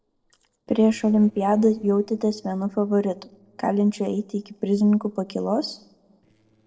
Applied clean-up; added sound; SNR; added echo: neural separator model SepFormer DNS4.